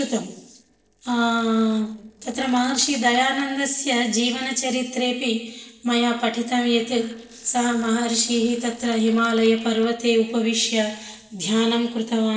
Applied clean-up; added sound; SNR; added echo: neural separator model SepFormer DNS4.